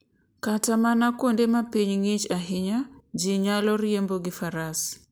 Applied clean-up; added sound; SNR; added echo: none; none; none; none.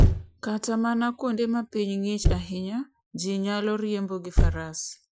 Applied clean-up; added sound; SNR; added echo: classical method Wiener filter.